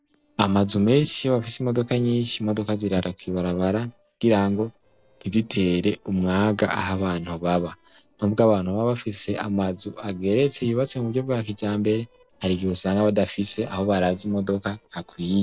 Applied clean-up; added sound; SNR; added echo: neural separator model SepFormer DNS4.